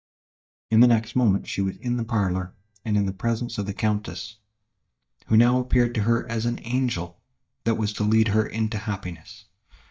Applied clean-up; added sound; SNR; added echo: neural mask model DeepFilterNet 3.